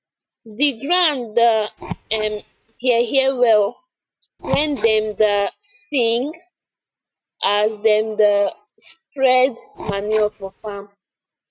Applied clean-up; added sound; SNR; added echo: neural mask model RNNoise.